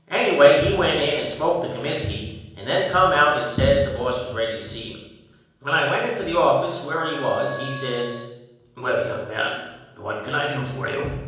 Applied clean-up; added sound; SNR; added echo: none; Wind instrument, woodwind instrument; 15 dB; reverberation time 1.0 s.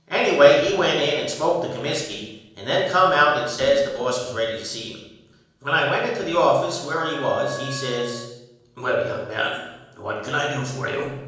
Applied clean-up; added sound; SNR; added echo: neural separator model SepFormer DNS4.